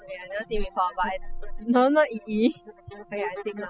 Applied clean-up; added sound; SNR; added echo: classical method spectral subtraction.